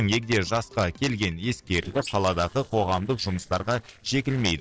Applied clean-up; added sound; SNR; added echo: neural separator model SepFormer DNS4.